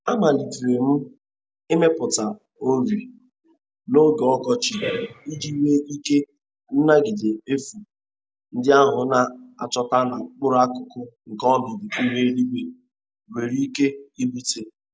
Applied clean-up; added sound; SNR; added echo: none; none; none; none.